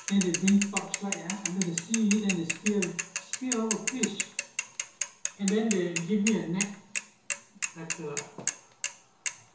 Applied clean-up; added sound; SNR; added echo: none; Mechanisms / Bicycle; 4 dB; reverberation time 0.7 s.